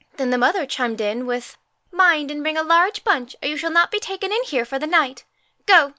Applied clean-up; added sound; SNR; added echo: none; none; none; none.